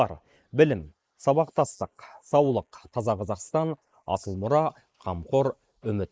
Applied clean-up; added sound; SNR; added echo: neural mask model Resemble Enhance denoiser.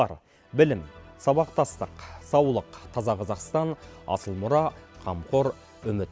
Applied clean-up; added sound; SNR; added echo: none; none; none; none.